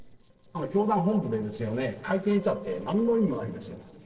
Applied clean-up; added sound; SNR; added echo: neural separator model SepFormer DNS4.